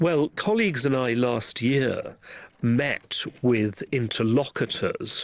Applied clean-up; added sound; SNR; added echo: neural separator model SepFormer DNS4.